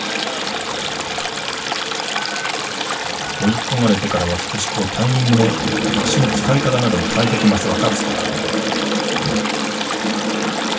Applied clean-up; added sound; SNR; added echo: none; Stream; 4 dB; reverberation time 0.1 s.